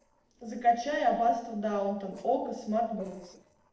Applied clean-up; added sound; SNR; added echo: neural separator model SepFormer DNS4.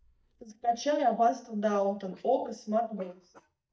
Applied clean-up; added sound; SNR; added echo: neural mask model DeepFilterNet 3.